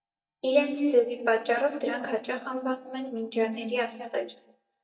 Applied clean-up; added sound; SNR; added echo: neural mask model DeepFilterNet 3.